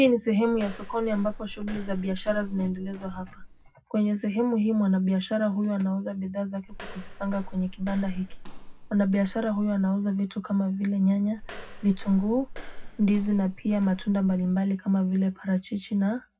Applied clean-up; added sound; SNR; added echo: none; Walk, footsteps; 12 dB; reverberation time 0.3 s.